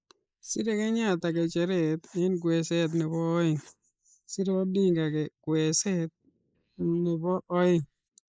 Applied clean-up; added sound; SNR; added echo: neural mask model Resemble Enhance denoiser.